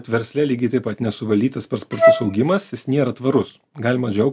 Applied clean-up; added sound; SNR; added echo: none; Wind instrument, woodwind instrument; -4 dB; none.